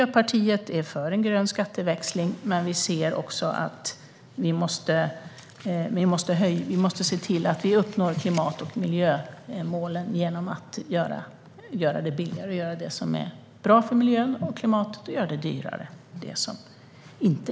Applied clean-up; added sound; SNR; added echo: none; none; none; none.